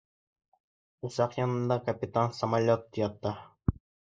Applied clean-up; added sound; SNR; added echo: neural mask model Resemble Enhance denoiser.